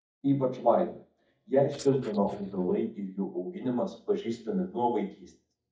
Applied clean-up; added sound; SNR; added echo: neural mask model DeepFilterNet 3.